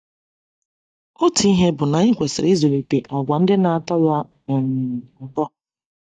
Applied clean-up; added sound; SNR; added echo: neural mask model DeepFilterNet 3.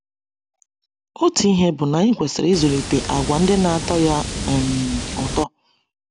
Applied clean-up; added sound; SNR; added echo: none; Water; 7 dB; none.